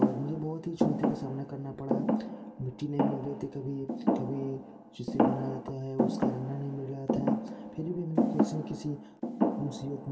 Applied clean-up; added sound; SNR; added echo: none; Thump, thud; -5 dB; reverberation time 0.2 s.